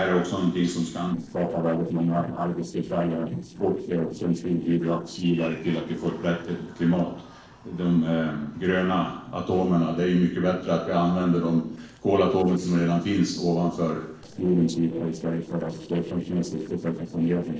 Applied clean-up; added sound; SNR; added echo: neural separator model SepFormer DNS4.